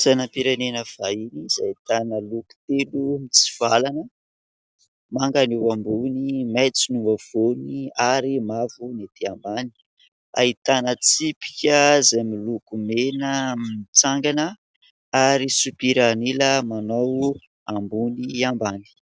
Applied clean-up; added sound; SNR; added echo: none; none; none; none.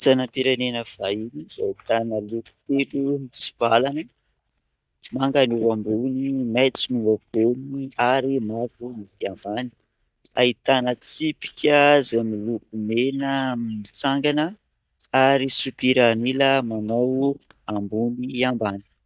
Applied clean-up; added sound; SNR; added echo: neural mask model DeepFilterNet 3.